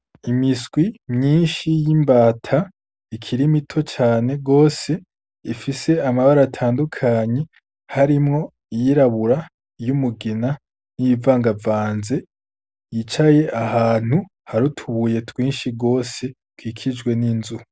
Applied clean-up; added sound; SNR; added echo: none; none; none; none.